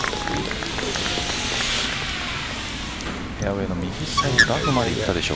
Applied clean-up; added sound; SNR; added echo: none; Bird + Tools; -2 dB; none.